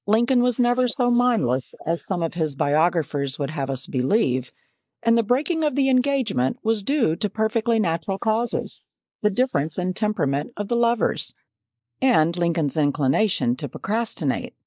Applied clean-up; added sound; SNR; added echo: neural mask model Resemble Enhance denoiser.